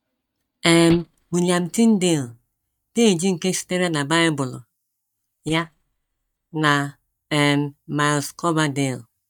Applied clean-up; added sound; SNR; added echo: neural mask model DeepFilterNet 3.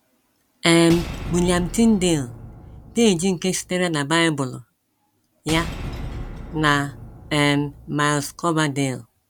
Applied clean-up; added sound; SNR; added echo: none; Shatter / Boom; 12 dB; none.